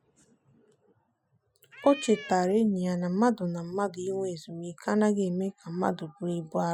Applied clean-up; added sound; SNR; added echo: classical method Wiener filter.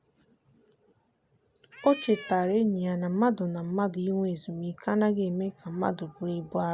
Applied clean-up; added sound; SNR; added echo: none; Cat; 15 dB; none.